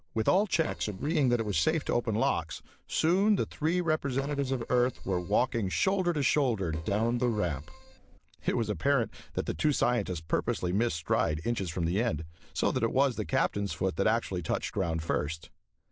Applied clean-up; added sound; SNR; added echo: neural separator model SepFormer DNS4.